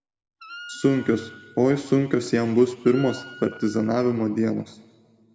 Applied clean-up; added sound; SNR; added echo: none; Wind instrument, woodwind instrument; 20 dB; reverberation time 1.2 s.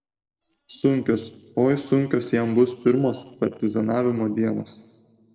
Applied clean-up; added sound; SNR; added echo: neural separator model SepFormer DNS4.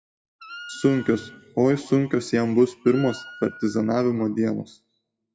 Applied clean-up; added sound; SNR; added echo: classical method WPE with log-MMSE.